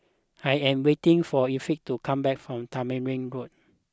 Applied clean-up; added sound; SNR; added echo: none; none; none; none.